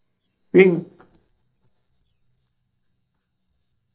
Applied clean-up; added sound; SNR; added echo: neural mask model DeepFilterNet 3.